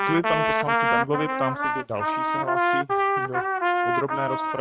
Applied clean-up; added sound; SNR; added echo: neural mask model RNNoise.